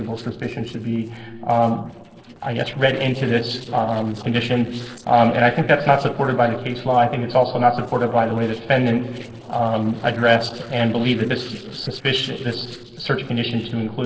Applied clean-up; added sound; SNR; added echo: neural separator model SepFormer DNS4.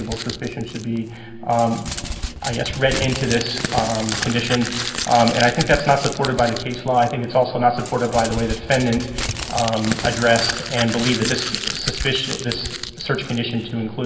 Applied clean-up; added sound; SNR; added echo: none; Crumpling, crinkling; 7 dB; reverberation time 1.4 s.